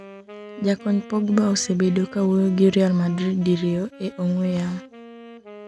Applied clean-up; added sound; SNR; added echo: none; Wind instrument, woodwind instrument; 19 dB; none.